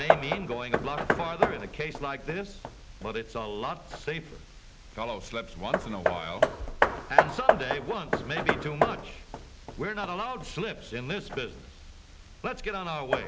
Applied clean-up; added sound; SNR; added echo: none; Hammer; -4 dB; none.